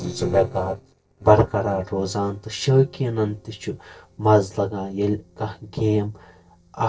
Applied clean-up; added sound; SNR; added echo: neural separator model SepFormer DNS4.